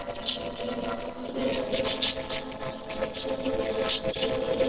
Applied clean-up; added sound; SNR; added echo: neural separator model SepFormer DNS4.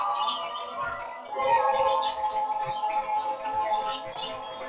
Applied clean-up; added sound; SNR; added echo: classical method log-MMSE.